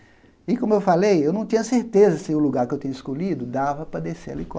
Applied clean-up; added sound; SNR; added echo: none; none; none; none.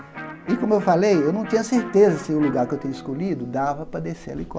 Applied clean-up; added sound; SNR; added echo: none; Electric guitar; 16 dB; none.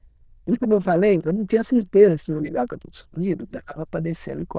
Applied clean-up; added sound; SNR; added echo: neural diffusion model UNIVERSE++.